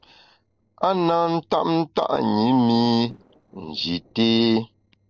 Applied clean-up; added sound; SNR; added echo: neural separator model SepFormer DNS4.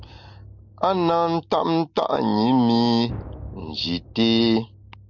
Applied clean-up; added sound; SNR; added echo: none; Drum; 19 dB; none.